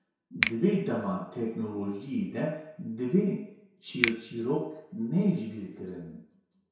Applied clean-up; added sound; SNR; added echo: none; Finger snapping; 6 dB; reverberation time 0.7 s.